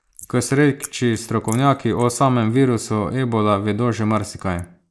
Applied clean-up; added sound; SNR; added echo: neural mask model Resemble Enhance denoiser.